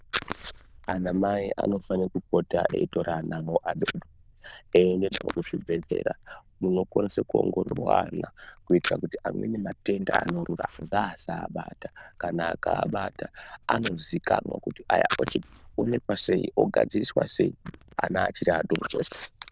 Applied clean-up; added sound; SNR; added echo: neural diffusion model UNIVERSE++.